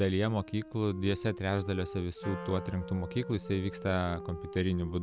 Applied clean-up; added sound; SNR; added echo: none; Wind instrument, woodwind instrument + Wind instrument, woodwind instrument; 12 dB; none.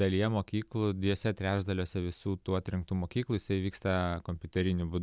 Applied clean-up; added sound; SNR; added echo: none; none; none; none.